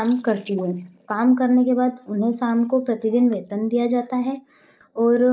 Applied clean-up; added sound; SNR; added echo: neural mask model DeepFilterNet 3.